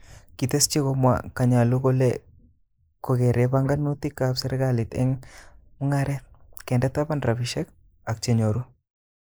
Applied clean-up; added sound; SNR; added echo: neural mask model Resemble Enhance denoiser.